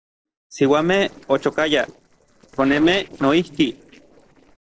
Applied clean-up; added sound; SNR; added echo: neural separator model SepFormer DNS4.